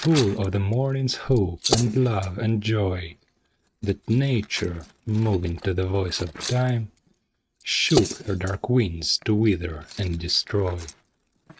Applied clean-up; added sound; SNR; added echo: neural mask model RNNoise.